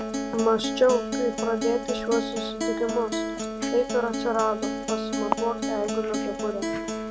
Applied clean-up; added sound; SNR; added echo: none; Acoustic guitar; 2 dB; none.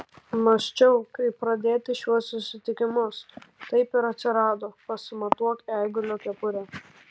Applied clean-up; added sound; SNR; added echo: none; none; none; none.